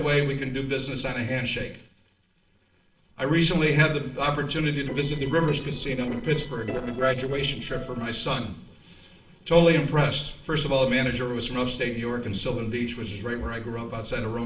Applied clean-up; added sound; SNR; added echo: neural separator model SepFormer DNS4.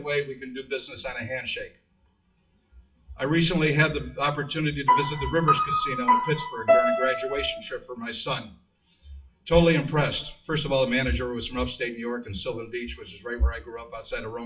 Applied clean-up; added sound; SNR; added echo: classical method WPE with log-MMSE.